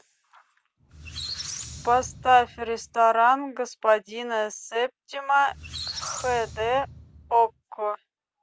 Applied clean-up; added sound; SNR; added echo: none; Squeak; 14 dB; none.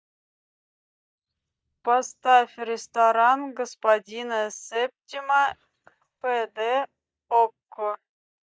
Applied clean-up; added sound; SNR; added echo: neural mask model DeepFilterNet 3.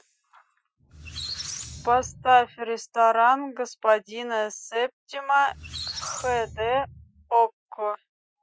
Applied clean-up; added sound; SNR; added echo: classical method Wiener filter.